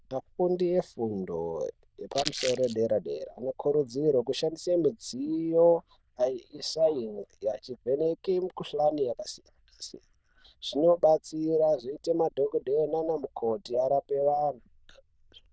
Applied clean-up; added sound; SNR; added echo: neural diffusion model UNIVERSE++.